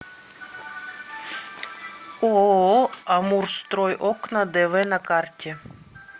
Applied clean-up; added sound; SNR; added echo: none; none; none; none.